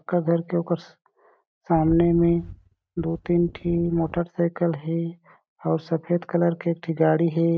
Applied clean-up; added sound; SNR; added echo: neural mask model RNNoise.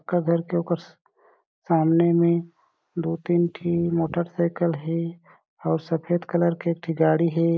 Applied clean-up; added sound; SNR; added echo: neural mask model Resemble Enhance denoiser.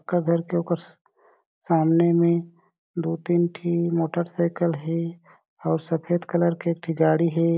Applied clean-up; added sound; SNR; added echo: none; none; none; none.